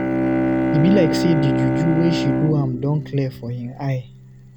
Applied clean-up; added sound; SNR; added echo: none; Bowed string instrument; 0 dB; none.